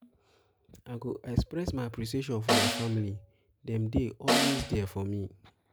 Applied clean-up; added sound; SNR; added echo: none; Snare drum; -2 dB; none.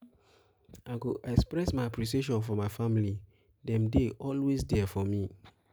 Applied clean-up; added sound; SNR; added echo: none; none; none; none.